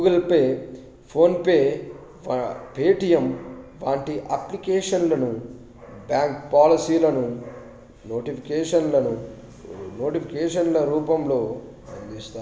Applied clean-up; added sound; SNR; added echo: none; none; none; none.